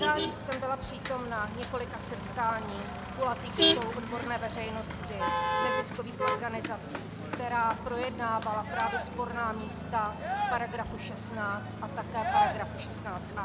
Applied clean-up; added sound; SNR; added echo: none; Motor vehicle (road); -1 dB; none.